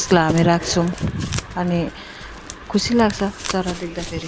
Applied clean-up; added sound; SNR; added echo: none; Run + Packing tape, duct tape; 14 dB; none.